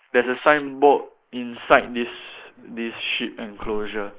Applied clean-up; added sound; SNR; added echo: neural mask model Resemble Enhance denoiser.